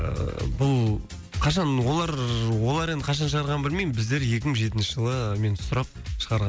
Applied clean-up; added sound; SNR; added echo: none; none; none; none.